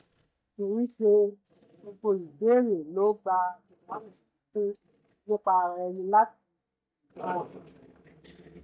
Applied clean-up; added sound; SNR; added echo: neural mask model DeepFilterNet 3.